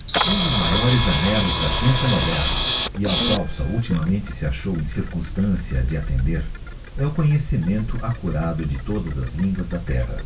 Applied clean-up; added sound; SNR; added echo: none; Camera; 5 dB; reverberation time 0.2 s.